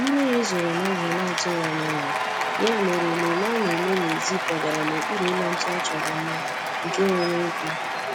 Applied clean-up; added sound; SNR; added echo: none; Applause / Cheering; 0 dB; none.